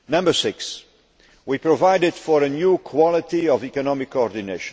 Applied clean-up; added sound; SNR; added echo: none; none; none; none.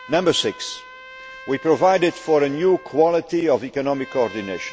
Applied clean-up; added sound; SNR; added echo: none; Trumpet; 20 dB; none.